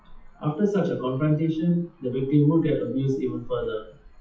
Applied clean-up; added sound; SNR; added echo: classical method WPE with log-MMSE.